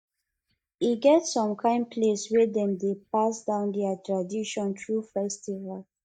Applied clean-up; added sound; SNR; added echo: neural mask model DeepFilterNet 3.